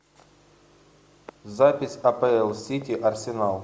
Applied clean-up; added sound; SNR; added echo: none; none; none; none.